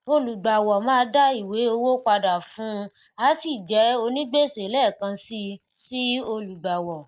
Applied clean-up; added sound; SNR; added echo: neural mask model Resemble Enhance denoiser.